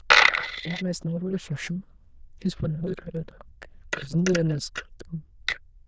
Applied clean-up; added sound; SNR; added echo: neural diffusion model UNIVERSE++.